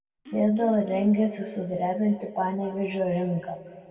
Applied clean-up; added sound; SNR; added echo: none; Cough; 18 dB; reverberation time 2.2 s.